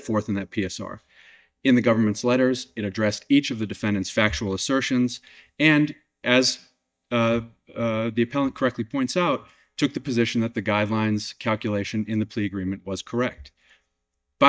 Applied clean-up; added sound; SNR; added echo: neural mask model DeepFilterNet 3.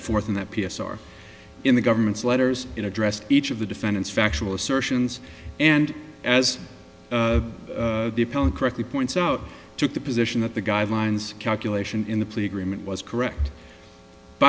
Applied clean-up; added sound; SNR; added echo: none; none; none; none.